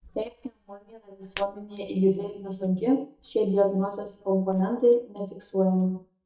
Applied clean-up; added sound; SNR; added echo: neural mask model DeepFilterNet 3.